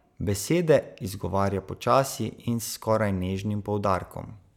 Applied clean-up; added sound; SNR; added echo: none; none; none; none.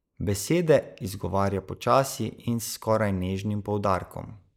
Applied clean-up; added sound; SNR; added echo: neural mask model Resemble Enhance denoiser.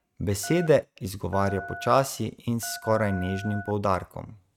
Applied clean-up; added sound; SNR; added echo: neural mask model RNNoise.